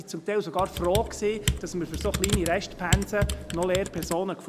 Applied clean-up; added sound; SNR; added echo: none; Computer keyboard; 2 dB; none.